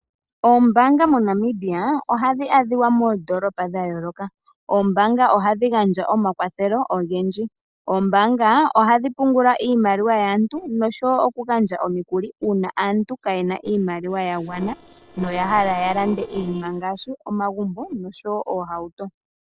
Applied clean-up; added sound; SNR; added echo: neural separator model SepFormer DNS4.